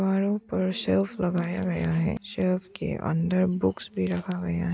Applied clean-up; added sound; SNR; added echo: none; none; none; none.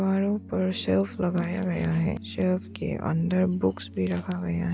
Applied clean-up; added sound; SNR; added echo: none; Piano; 16 dB; none.